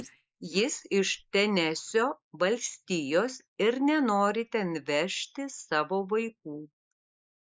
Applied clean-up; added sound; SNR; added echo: neural mask model Resemble Enhance denoiser.